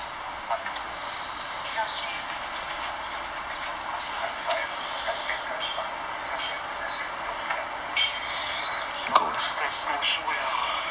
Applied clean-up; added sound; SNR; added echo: none; none; none; none.